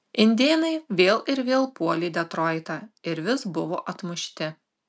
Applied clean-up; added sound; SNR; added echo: none; none; none; none.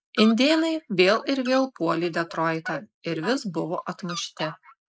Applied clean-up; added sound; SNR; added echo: neural mask model Resemble Enhance denoiser.